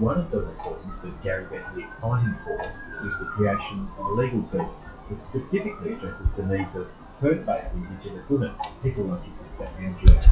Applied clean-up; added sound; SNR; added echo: classical method WPE with log-MMSE.